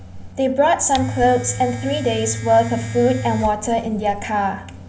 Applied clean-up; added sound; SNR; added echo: none; Domestic sounds, home sounds; 10 dB; reverberation time 0.4 s.